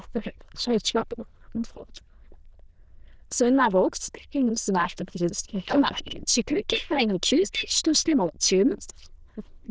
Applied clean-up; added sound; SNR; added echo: neural diffusion model UNIVERSE++.